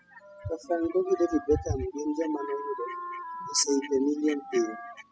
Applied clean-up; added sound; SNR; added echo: classical method spectral subtraction.